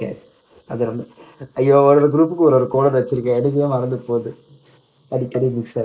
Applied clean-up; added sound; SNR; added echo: neural mask model Resemble Enhance denoiser.